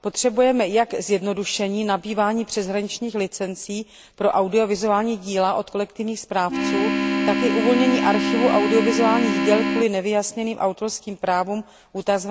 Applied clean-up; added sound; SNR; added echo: none; Organ; -1 dB; none.